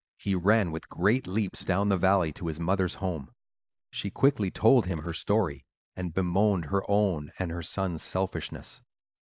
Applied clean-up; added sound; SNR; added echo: neural mask model Resemble Enhance denoiser.